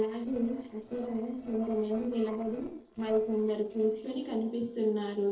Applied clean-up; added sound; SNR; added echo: neural separator model SepFormer DNS4.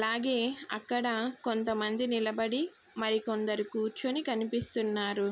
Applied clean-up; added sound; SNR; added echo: none; none; none; none.